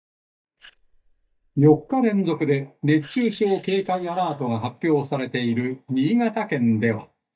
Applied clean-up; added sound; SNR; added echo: neural mask model DeepFilterNet 3.